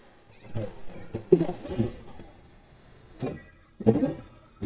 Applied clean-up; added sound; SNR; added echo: neural mask model DeepFilterNet 3.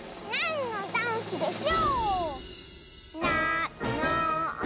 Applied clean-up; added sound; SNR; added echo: none; none; none; none.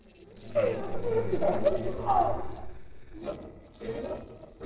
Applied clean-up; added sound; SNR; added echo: neural separator model SepFormer DNS4.